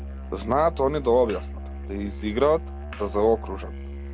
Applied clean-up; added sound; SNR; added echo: none; Musical instrument; 9 dB; none.